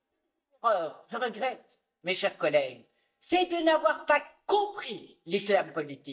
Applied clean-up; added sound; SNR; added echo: neural mask model DeepFilterNet 3.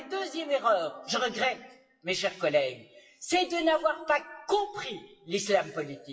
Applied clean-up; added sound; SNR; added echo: classical method WPE with log-MMSE.